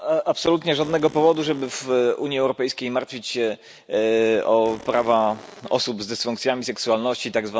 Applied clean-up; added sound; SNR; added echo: none; Fart; 20 dB; none.